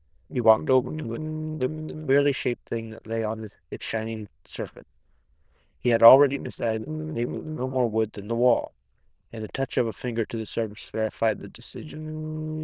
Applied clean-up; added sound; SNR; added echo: neural diffusion model UNIVERSE++.